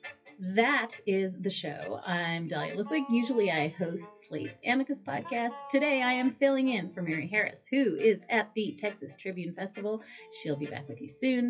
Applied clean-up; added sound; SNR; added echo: classical method WPE with log-MMSE.